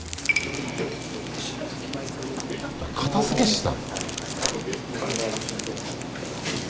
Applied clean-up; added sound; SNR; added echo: none; Crumpling, crinkling; 9 dB; none.